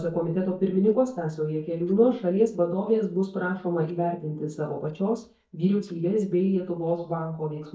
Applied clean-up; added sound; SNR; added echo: neural mask model DeepFilterNet 3.